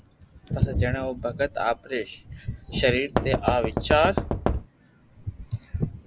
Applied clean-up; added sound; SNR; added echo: none; Knock; 0 dB; none.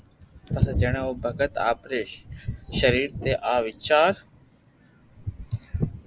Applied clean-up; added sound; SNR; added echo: none; none; none; none.